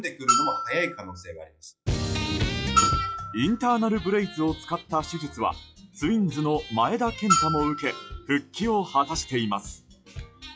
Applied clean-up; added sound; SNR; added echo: classical method log-MMSE.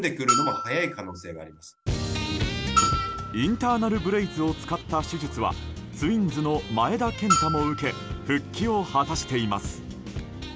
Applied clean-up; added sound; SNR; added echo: none; Bell; 3 dB; none.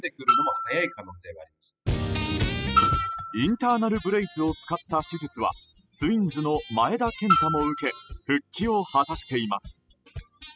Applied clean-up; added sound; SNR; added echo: classical method spectral subtraction.